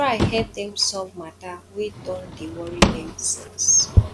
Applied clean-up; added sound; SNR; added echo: none; Drawer open or close / Wood; 4 dB; none.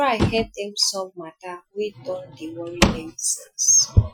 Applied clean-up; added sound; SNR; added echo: classical method Wiener filter.